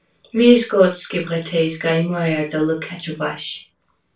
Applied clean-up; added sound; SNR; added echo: none; none; none; reverberation time 0.3 s.